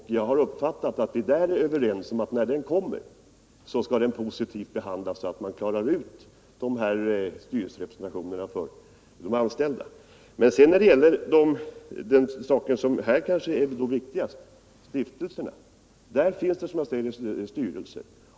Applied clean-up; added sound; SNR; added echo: none; none; none; none.